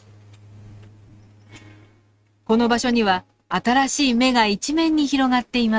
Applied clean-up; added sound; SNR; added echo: neural mask model RNNoise.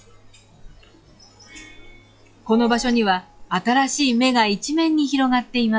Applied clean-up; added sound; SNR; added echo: classical method log-MMSE.